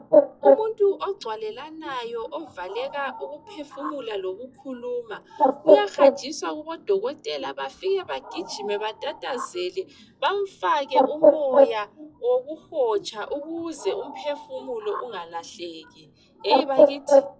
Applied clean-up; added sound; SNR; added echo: classical method log-MMSE.